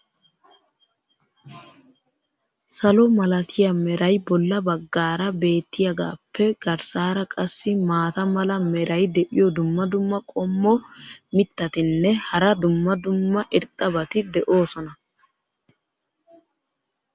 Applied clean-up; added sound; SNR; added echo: none; none; none; none.